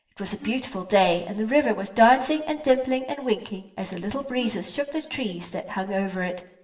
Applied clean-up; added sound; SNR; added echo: none; Wind instrument, woodwind instrument; 19 dB; reverberation time 0.9 s.